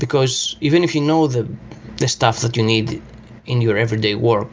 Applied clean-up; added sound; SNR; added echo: none; none; none; none.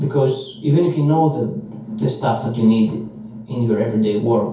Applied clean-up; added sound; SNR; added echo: none; none; none; reverberation time 0.6 s.